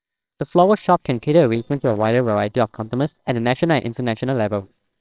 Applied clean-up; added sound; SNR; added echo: neural separator model SepFormer WHAMR!.